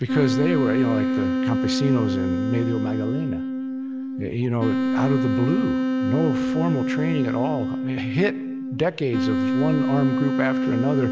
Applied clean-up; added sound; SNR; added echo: none; Wind instrument, woodwind instrument; -2 dB; none.